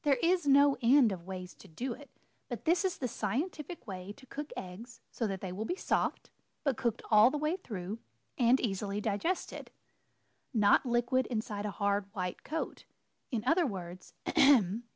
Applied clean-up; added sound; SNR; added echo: none; none; none; none.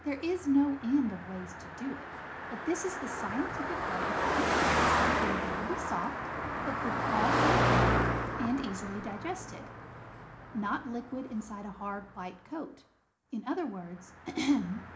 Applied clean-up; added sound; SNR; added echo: none; Car passing by; -2 dB; reverberation time 0.4 s.